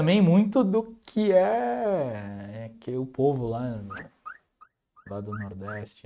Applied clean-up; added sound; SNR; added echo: neural mask model RNNoise.